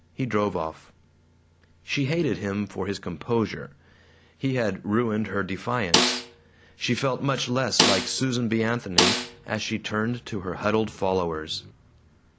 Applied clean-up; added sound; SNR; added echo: none; Snare drum; -2 dB; none.